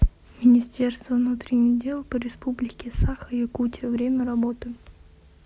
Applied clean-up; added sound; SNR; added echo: none; none; none; none.